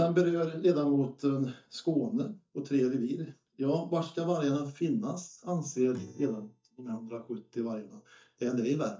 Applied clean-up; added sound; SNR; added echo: neural mask model DeepFilterNet 3.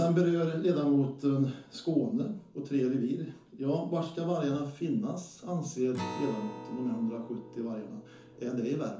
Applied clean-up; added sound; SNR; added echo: none; Acoustic guitar; 17 dB; reverberation time 0.9 s.